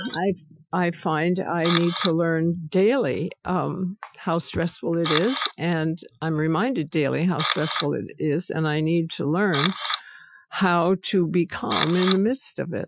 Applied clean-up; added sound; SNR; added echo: classical method Wiener filter.